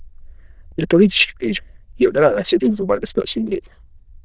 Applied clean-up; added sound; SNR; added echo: neural diffusion model UNIVERSE++.